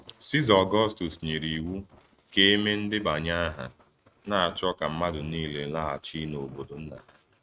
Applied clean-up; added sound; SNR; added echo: neural mask model RNNoise.